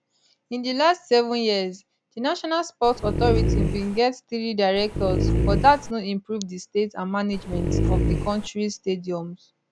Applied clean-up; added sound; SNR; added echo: none; Dog; -1 dB; none.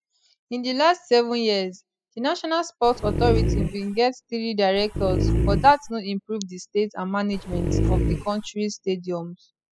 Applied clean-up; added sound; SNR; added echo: classical method spectral subtraction.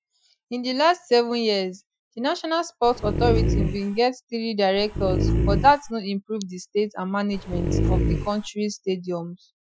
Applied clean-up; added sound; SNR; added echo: classical method Wiener filter.